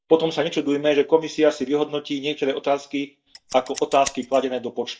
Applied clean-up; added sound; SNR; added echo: neural mask model DeepFilterNet 3.